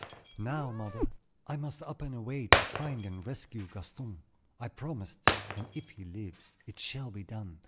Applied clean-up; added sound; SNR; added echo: none; Meow + Shatter; -4 dB; none.